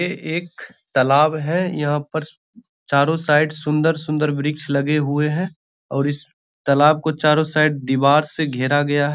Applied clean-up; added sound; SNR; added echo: none; none; none; none.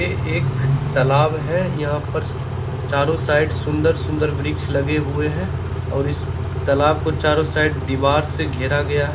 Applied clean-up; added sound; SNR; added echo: none; Idling / Accelerating, revving, vroom / Car; 2 dB; reverberation time 0.4 s.